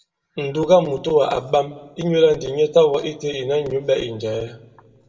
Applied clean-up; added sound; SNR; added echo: none; none; none; reverberation time 1.2 s.